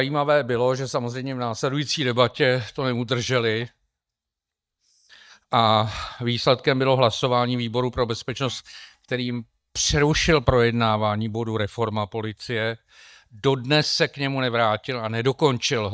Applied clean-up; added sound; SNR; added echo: neural mask model DeepFilterNet 3.